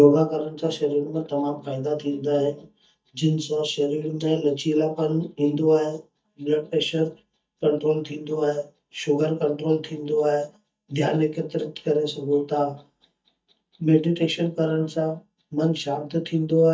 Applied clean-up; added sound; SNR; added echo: neural mask model DeepFilterNet 3.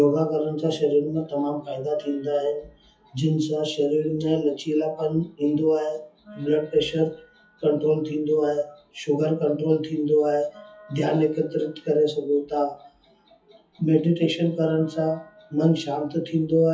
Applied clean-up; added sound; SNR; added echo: classical method WPE with log-MMSE.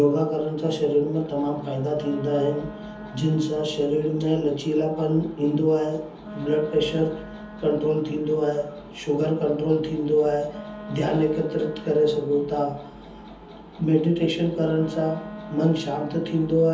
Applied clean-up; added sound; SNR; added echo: none; Wind instrument, woodwind instrument; 19 dB; reverberation time 0.7 s.